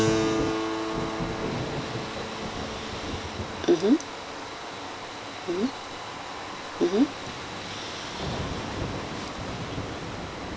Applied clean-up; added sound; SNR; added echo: none; Thunder / Rain + Keyboard (musical); 2 dB; none.